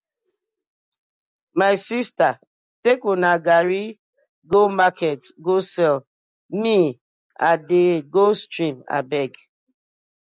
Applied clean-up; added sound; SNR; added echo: none; none; none; none.